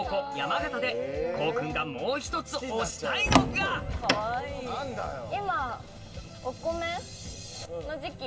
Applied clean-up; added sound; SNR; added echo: none; Door; -4 dB; reverberation time 0.4 s.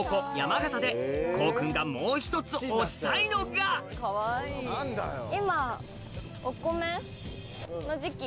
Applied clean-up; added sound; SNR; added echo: none; none; none; none.